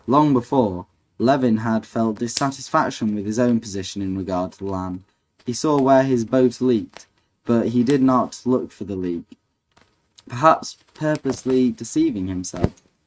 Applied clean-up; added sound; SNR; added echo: neural mask model RNNoise.